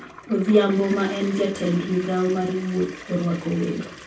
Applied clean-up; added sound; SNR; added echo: none; Toilet flush; 17 dB; reverberation time 0.3 s.